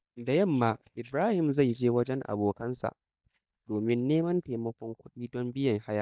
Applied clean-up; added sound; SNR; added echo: neural mask model DeepFilterNet 3.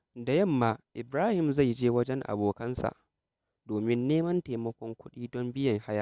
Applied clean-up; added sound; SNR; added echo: none; none; none; none.